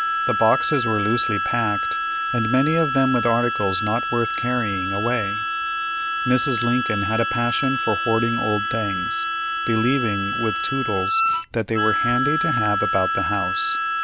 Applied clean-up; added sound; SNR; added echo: none; Harmonica; 0 dB; none.